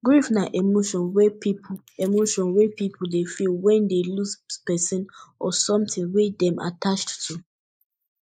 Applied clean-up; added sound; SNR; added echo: neural mask model Resemble Enhance denoiser.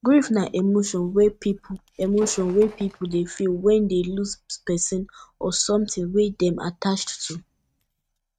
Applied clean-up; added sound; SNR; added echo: neural mask model RNNoise.